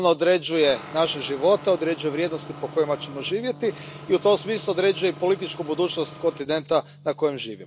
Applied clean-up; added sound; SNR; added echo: none; Guitar + Engine; 17 dB; none.